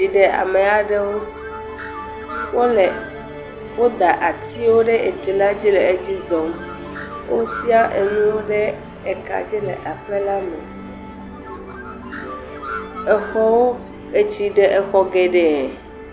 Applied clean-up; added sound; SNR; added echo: none; Musical instrument + Bird; 13 dB; none.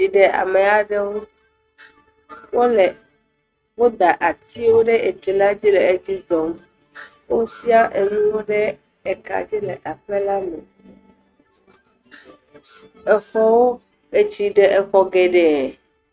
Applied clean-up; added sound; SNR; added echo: neural mask model RNNoise.